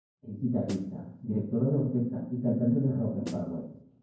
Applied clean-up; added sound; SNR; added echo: none; Snare drum; 15 dB; reverberation time 0.9 s.